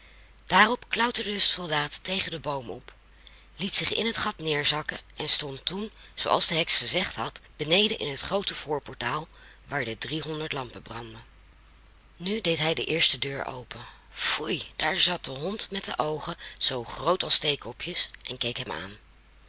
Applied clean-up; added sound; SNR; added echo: none; none; none; none.